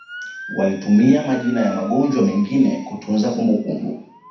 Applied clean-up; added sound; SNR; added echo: none; Motor vehicle (road) / Siren; 19 dB; reverberation time 0.6 s.